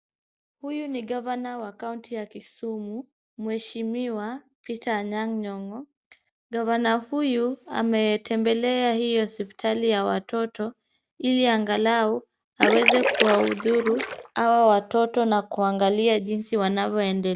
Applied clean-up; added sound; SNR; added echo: none; Splash, splatter; 0 dB; none.